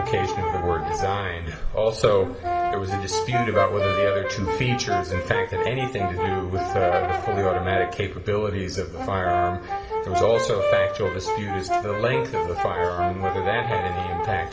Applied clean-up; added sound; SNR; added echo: none; Brass instrument; 1 dB; reverberation time 2.6 s.